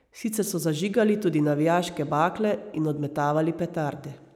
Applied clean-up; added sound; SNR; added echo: none; none; none; none.